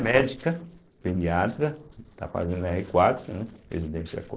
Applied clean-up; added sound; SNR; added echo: neural separator model SepFormer DNS4.